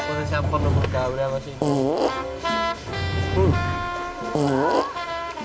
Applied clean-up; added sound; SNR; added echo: none; Fart / Drawer open or close; -2 dB; reverberation time 2.3 s.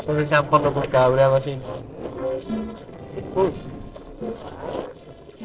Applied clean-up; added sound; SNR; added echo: neural separator model SepFormer DNS4.